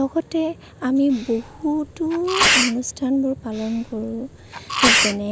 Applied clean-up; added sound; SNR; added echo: none; Sneeze; 0 dB; none.